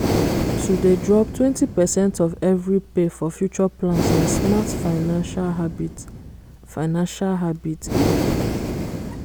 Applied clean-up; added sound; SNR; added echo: none; Breathing; 3 dB; none.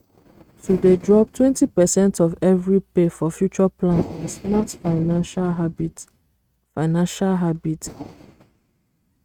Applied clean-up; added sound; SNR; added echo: neural mask model RNNoise.